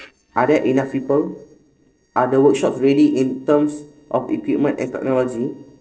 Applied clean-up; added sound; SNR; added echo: neural separator model SepFormer DNS4.